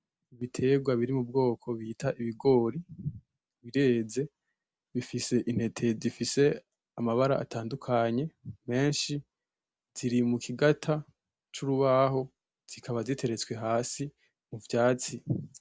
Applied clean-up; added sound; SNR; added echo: none; none; none; none.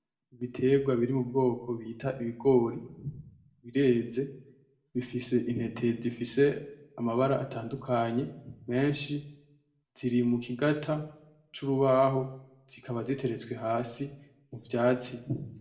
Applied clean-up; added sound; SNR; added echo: none; none; none; reverberation time 0.6 s.